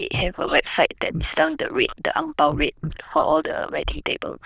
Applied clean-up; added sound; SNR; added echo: neural diffusion model UNIVERSE++.